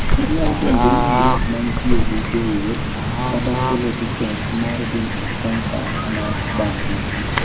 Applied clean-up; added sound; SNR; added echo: none; Bird / Fowl; -4 dB; reverberation time 1.1 s.